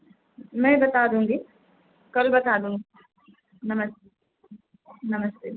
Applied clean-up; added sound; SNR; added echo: none; none; none; none.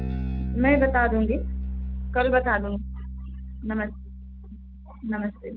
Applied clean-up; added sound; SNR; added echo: none; Bass guitar; 4 dB; none.